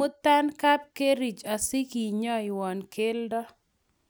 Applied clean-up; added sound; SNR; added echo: none; none; none; none.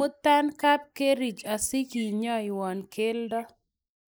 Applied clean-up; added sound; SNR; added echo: neural mask model Resemble Enhance denoiser.